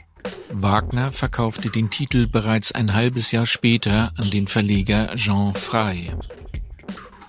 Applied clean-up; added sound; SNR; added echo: none; Drum kit; 12 dB; none.